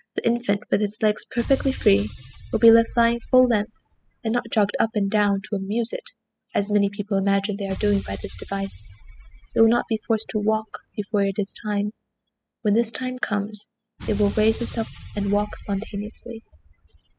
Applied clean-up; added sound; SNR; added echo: classical method spectral subtraction.